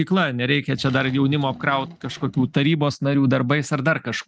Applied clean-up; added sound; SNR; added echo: neural mask model RNNoise.